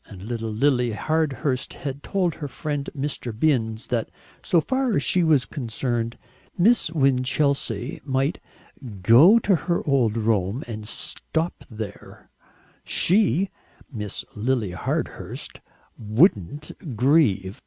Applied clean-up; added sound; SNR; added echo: none; none; none; none.